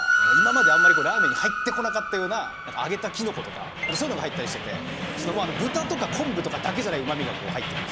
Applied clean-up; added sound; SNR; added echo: none; Train; -4 dB; none.